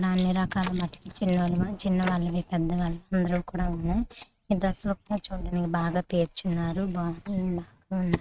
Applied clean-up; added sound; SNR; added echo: neural mask model RNNoise.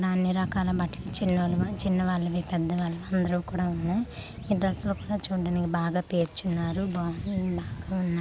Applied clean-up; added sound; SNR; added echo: none; none; none; none.